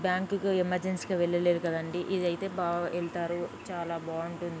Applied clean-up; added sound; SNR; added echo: none; none; none; none.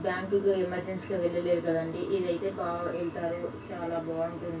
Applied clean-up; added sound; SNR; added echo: none; none; none; reverberation time 0.2 s.